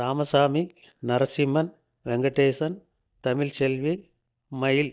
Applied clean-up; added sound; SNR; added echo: neural mask model DeepFilterNet 3.